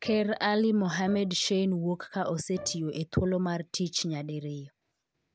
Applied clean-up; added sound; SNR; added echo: none; Bowed string instrument; 20 dB; none.